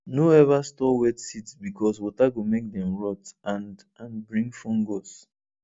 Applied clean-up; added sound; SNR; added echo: none; none; none; none.